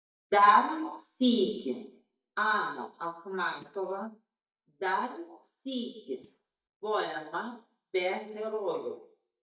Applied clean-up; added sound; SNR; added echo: neural mask model DeepFilterNet 3.